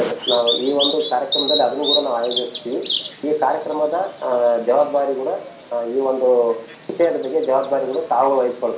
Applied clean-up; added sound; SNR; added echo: none; Bird vocalization, bird call, bird song; 7 dB; reverberation time 0.6 s.